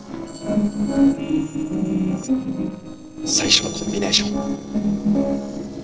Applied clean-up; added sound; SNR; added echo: neural separator model SepFormer DNS4.